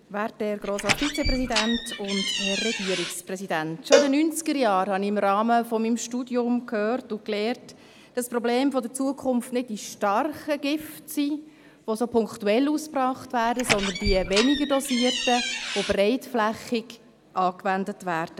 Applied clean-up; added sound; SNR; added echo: none; Cowbell + Door; 3 dB; none.